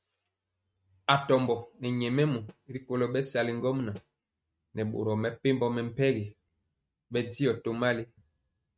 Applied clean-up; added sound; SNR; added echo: neural mask model RNNoise.